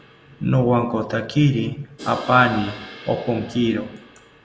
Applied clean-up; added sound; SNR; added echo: none; Crash cymbal; 20 dB; none.